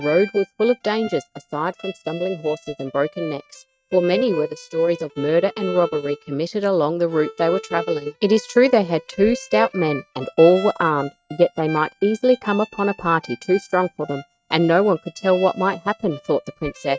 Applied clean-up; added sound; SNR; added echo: neural mask model RNNoise.